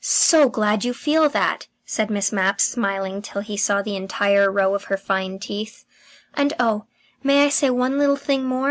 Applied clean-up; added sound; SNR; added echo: none; none; none; none.